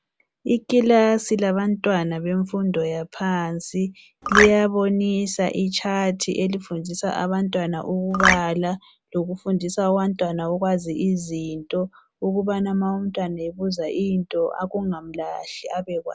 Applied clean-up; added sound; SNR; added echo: none; Marimba, xylophone; -5 dB; none.